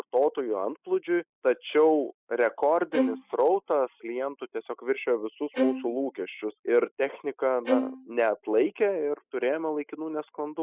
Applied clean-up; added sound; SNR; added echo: classical method spectral subtraction.